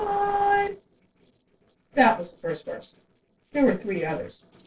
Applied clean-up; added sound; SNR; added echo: neural separator model SepFormer DNS4.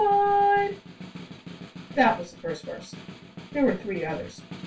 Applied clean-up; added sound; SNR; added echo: none; Snare drum; 16 dB; reverberation time 0.2 s.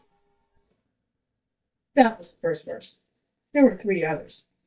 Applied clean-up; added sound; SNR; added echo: neural mask model DeepFilterNet 3.